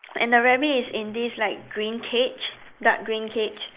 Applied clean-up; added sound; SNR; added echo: neural mask model Resemble Enhance denoiser.